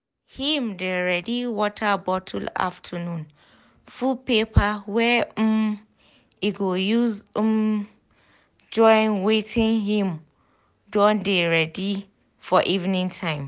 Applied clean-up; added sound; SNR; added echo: none; none; none; none.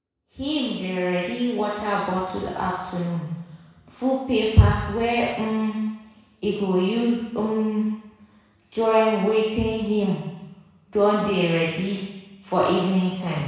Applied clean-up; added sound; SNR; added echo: none; none; none; reverberation time 1.1 s.